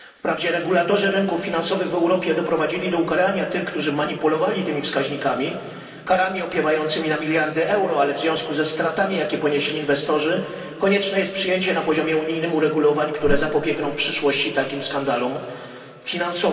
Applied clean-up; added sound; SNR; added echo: none; Whoosh, swoosh, swish; 7 dB; reverberation time 2.5 s.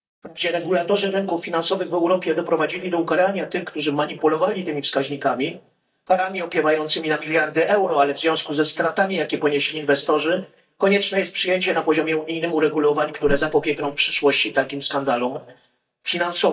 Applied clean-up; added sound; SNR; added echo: neural mask model DeepFilterNet 3.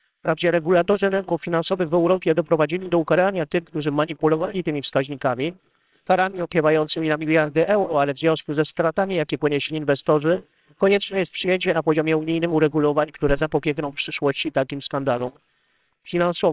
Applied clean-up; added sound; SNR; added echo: neural separator model SepFormer WHAMR!.